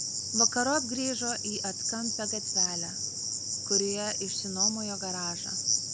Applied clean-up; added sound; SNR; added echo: none; Cricket; -4 dB; none.